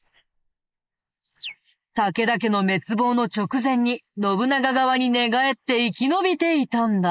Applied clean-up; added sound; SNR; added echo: neural mask model Resemble Enhance denoiser.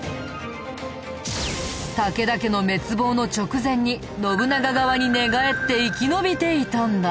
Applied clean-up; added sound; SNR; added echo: none; none; none; none.